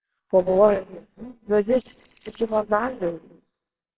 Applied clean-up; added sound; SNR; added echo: neural separator model SepFormer WHAMR!.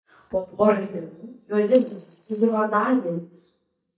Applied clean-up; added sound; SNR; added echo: neural mask model DeepFilterNet 3.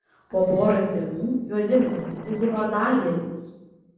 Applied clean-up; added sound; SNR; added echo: neural separator model SepFormer DNS4.